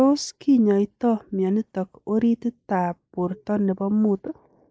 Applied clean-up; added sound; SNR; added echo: neural mask model Resemble Enhance denoiser.